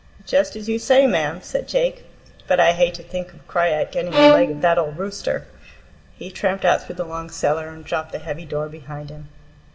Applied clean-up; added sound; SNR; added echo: none; Bowed string instrument; -3 dB; reverberation time 1.1 s.